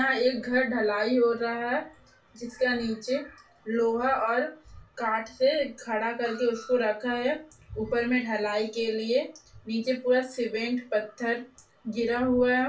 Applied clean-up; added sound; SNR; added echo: none; Screech; 20 dB; reverberation time 0.2 s.